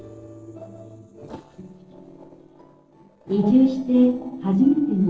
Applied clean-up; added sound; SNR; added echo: neural separator model SepFormer DNS4.